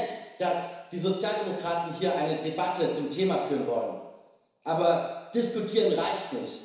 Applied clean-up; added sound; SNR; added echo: none; none; none; reverberation time 1.0 s.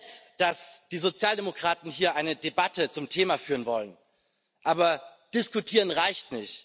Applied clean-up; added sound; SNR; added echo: none; none; none; none.